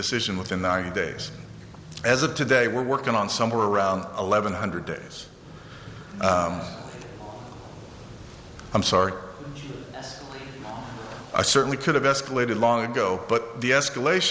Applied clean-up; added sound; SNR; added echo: none; none; none; none.